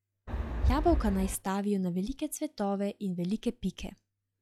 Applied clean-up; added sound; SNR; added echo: classical method log-MMSE.